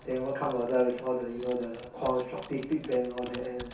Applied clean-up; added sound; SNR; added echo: none; Computer keyboard; 19 dB; reverberation time 0.6 s.